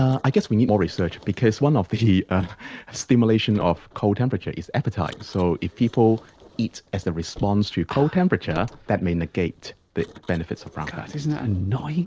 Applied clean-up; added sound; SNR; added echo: neural separator model SepFormer DNS4.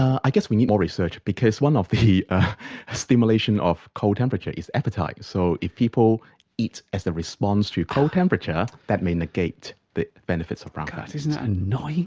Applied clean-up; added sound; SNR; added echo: none; none; none; none.